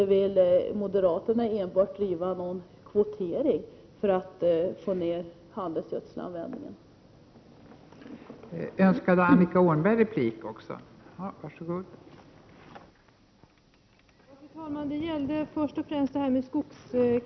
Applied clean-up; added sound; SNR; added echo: none; none; none; none.